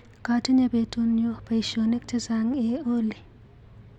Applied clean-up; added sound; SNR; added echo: none; none; none; none.